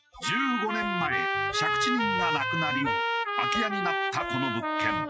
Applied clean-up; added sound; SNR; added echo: classical method Wiener filter.